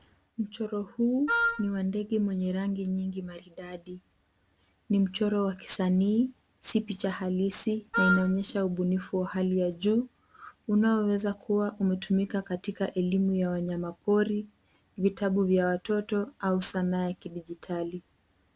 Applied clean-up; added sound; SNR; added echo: none; Wind instrument, woodwind instrument; 1 dB; none.